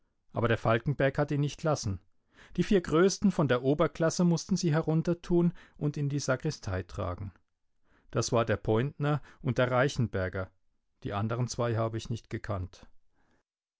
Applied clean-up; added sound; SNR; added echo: none; none; none; none.